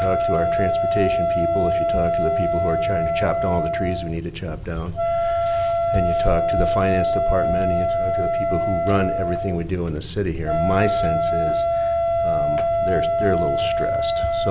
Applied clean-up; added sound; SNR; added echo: none; Wind instrument, woodwind instrument; -3 dB; none.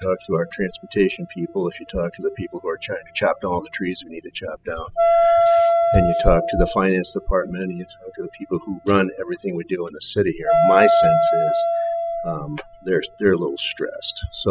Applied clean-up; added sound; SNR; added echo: classical method spectral subtraction.